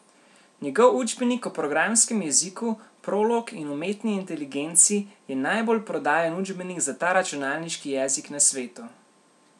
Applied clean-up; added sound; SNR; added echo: none; none; none; none.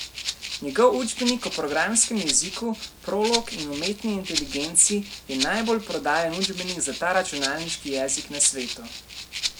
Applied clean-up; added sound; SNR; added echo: none; Rattle (instrument); 7 dB; none.